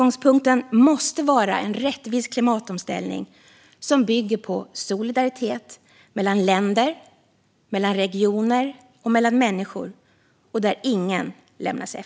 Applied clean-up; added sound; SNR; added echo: none; none; none; none.